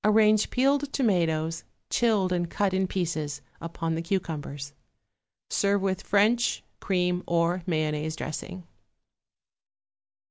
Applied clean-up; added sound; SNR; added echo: none; none; none; none.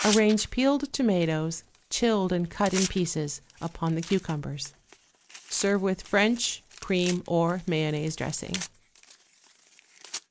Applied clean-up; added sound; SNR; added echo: none; Tearing; 13 dB; none.